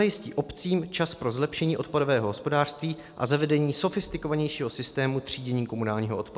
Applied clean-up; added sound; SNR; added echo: none; none; none; none.